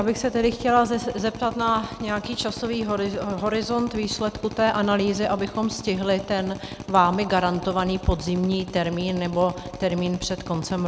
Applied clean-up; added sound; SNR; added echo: none; Drill; 13 dB; none.